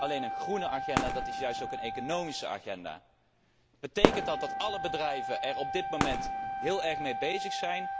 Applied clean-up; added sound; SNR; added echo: none; Wind instrument, woodwind instrument + Fireworks; -2 dB; none.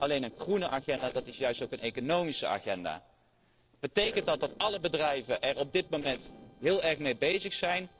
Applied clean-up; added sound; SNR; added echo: neural separator model SepFormer DNS4.